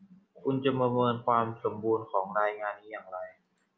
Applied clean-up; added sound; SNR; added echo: none; none; none; none.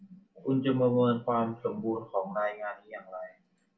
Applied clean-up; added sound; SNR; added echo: none; none; none; reverberation time 0.2 s.